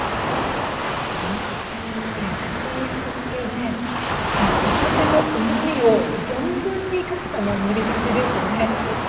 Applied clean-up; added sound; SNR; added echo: none; Waves, surf; -1 dB; reverberation time 1.9 s.